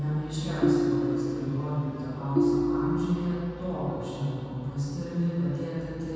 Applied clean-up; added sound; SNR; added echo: none; Ringtone; -2 dB; reverberation time 2.1 s.